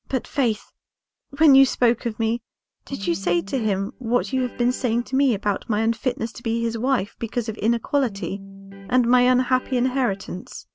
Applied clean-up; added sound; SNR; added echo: none; Electric guitar; 17 dB; none.